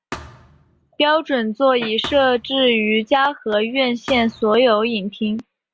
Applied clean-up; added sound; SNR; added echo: none; Thump, thud; 20 dB; none.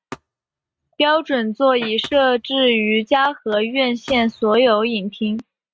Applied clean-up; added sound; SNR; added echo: neural mask model RNNoise.